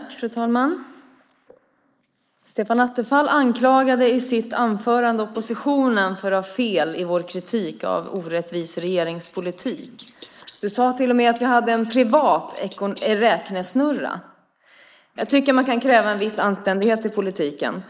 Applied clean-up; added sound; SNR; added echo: neural mask model Resemble Enhance denoiser.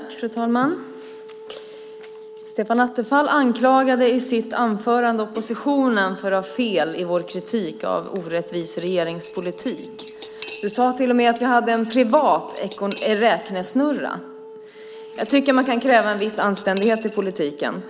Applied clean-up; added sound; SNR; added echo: none; Wind instrument, woodwind instrument + Cutlery, silverware / Dishes, pots, and pans; 17 dB; none.